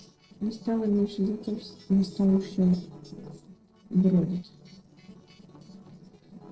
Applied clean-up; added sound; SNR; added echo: neural separator model SepFormer DNS4.